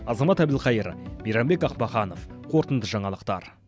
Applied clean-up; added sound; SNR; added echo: none; none; none; none.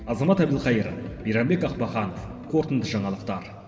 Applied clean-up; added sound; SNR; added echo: none; none; none; reverberation time 2.1 s.